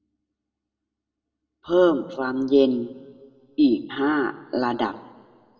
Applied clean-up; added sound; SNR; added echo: none; none; none; reverberation time 0.9 s.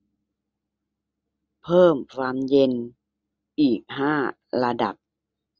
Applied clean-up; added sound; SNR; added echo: none; none; none; none.